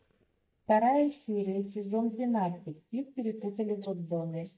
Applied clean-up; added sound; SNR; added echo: neural mask model DeepFilterNet 3.